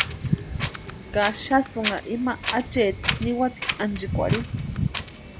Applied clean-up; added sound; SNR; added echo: none; Wind; 2 dB; none.